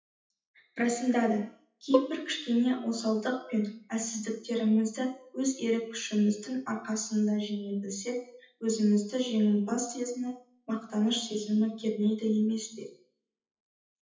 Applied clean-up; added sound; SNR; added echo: classical method WPE with log-MMSE.